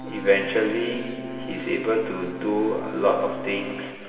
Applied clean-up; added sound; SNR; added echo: none; Brass instrument; 11 dB; reverberation time 2.4 s.